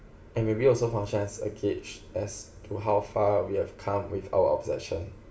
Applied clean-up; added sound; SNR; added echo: none; none; none; reverberation time 0.5 s.